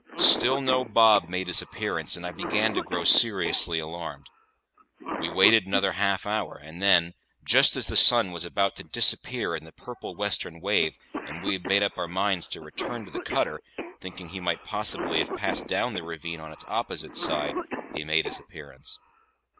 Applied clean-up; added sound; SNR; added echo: none; Cough; 11 dB; none.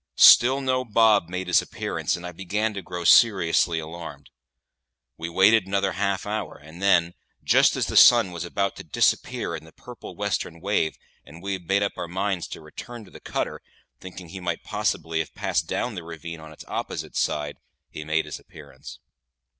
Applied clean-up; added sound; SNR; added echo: none; none; none; none.